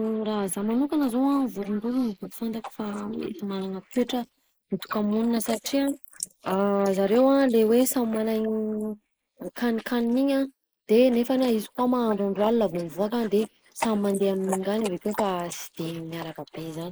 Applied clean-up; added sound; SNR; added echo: neural mask model Resemble Enhance denoiser.